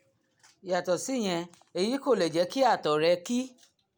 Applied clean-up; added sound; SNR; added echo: none; none; none; none.